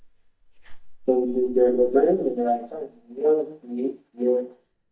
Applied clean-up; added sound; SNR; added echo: neural mask model DeepFilterNet 3.